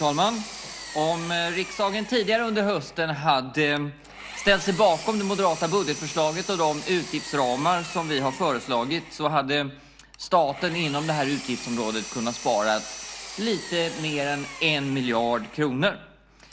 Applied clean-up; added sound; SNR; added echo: none; Engine; 14 dB; none.